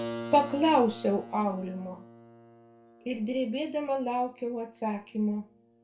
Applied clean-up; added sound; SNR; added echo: none; Keyboard (musical); 14 dB; reverberation time 0.3 s.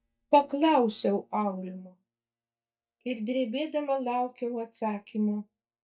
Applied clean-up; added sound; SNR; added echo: neural mask model DeepFilterNet 3.